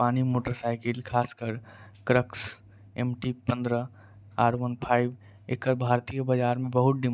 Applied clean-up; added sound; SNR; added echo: none; none; none; none.